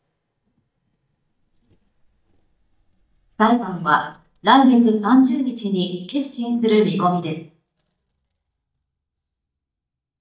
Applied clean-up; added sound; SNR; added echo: neural mask model DeepFilterNet 3.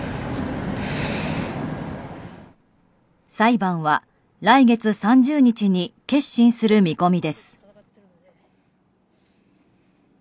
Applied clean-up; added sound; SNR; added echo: none; none; none; none.